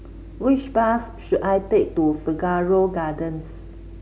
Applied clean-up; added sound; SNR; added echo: none; none; none; none.